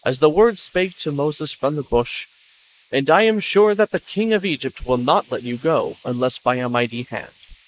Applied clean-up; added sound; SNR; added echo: neural mask model Resemble Enhance denoiser.